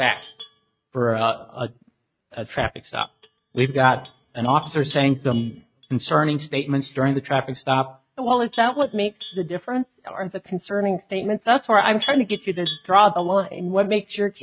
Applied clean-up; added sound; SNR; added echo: neural mask model RNNoise.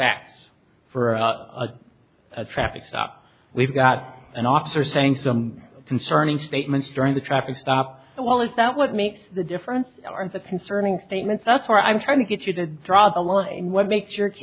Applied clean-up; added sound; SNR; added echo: none; none; none; none.